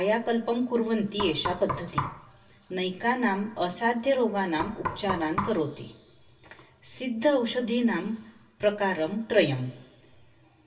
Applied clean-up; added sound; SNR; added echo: none; Knock; 8 dB; reverberation time 0.2 s.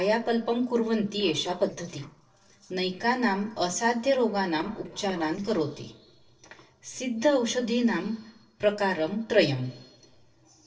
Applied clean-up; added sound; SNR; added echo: neural separator model SepFormer DNS4.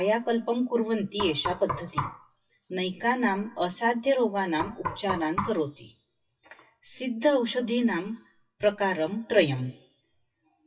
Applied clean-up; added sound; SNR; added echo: classical method WPE with log-MMSE.